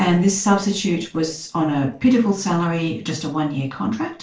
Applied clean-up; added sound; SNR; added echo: neural separator model SepFormer DNS4.